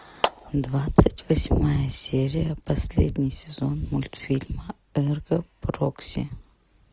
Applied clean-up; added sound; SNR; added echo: none; Clapping; 7 dB; none.